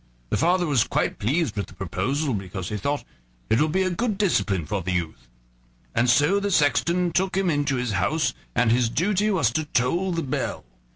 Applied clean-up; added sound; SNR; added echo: none; none; none; none.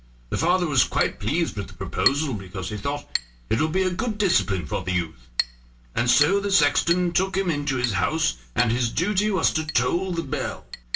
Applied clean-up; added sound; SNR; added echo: none; Chink, clink; 11 dB; reverberation time 0.2 s.